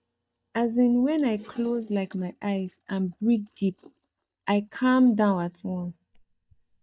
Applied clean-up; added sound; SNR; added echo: neural mask model DeepFilterNet 3.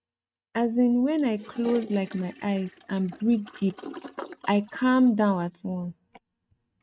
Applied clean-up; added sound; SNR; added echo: neural mask model RNNoise.